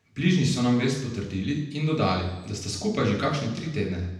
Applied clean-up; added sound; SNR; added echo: none; none; none; reverberation time 0.9 s.